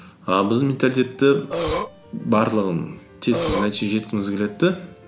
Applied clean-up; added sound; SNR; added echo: none; Burping, eructation; 3 dB; none.